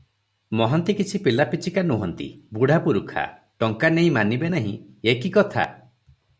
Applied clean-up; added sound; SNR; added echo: none; none; none; none.